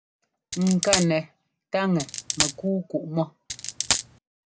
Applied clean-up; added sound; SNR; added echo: none; Coin (dropping); 0 dB; none.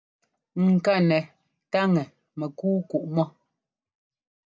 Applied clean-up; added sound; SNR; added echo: none; none; none; none.